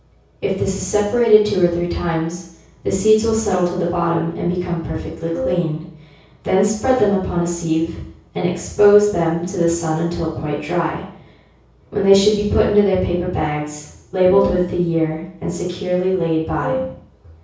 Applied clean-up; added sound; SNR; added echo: none; Wind instrument, woodwind instrument; 7 dB; reverberation time 0.6 s.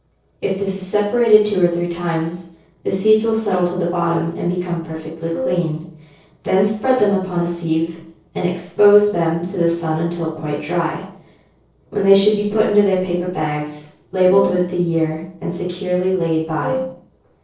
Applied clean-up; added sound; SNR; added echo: neural separator model SepFormer DNS4.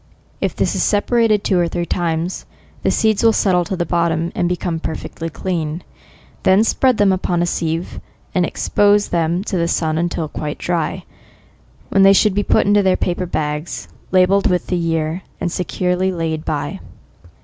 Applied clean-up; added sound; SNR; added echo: none; none; none; none.